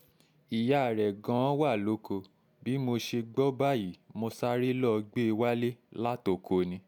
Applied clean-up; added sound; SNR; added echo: none; none; none; none.